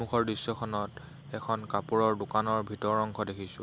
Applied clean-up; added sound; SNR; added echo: none; none; none; none.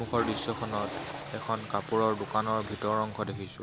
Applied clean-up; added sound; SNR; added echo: none; Toilet flush / Water; 8 dB; none.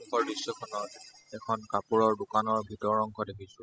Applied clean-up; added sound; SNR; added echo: classical method spectral subtraction.